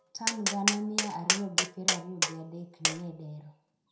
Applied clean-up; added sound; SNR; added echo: none; Tap; -5 dB; reverberation time 0.5 s.